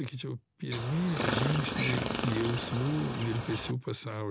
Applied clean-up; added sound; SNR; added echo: none; Chirp, tweet; 2 dB; none.